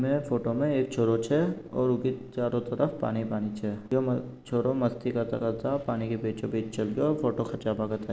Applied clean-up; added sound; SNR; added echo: none; none; none; none.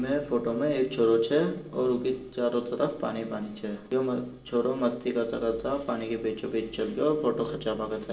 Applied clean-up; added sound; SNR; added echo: none; none; none; reverberation time 0.2 s.